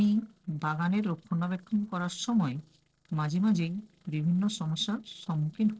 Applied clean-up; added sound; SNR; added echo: neural separator model SepFormer DNS4.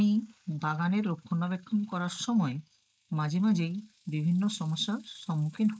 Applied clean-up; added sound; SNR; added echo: neural mask model Resemble Enhance denoiser.